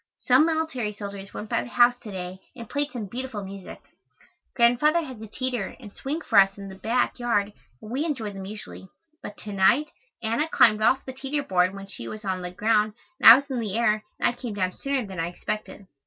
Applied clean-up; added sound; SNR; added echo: none; none; none; none.